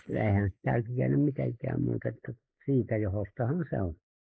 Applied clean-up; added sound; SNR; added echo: neural mask model Resemble Enhance denoiser.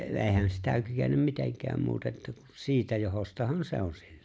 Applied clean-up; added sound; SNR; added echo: none; none; none; none.